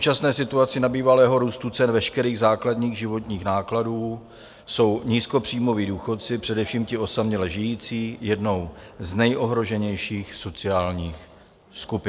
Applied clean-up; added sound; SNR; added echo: none; none; none; none.